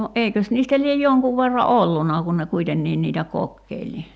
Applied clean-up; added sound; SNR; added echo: none; none; none; none.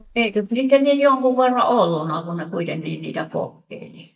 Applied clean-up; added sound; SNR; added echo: neural mask model DeepFilterNet 3.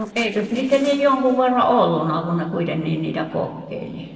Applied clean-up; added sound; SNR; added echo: neural separator model SepFormer DNS4.